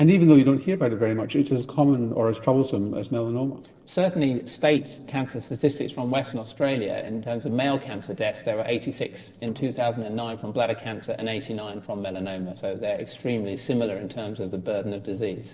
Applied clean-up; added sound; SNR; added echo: neural separator model SepFormer DNS4.